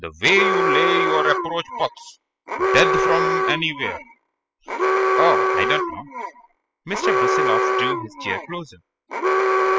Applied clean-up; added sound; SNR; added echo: classical method spectral subtraction.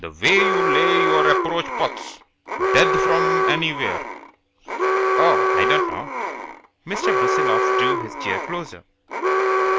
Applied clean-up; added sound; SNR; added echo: none; Alarm; -4 dB; none.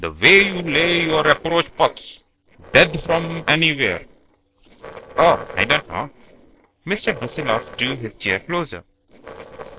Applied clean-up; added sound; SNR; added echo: neural separator model SepFormer DNS4.